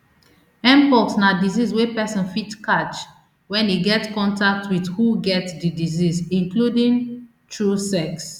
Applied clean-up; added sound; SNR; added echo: none; none; none; none.